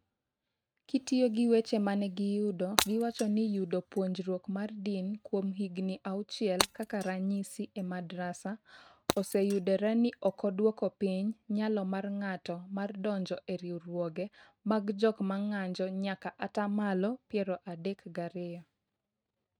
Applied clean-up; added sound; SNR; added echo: neural mask model RNNoise.